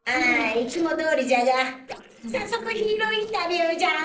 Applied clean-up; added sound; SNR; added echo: neural separator model SepFormer DNS4.